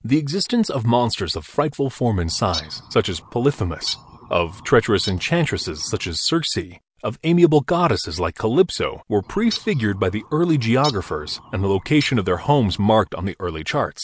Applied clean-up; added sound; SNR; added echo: none; Bird; 16 dB; none.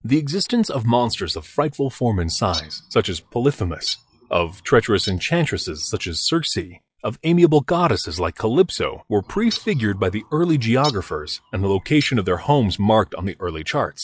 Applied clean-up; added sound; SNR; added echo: classical method log-MMSE.